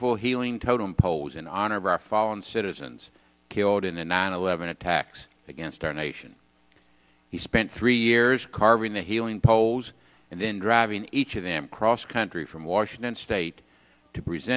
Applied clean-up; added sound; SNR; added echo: none; none; none; none.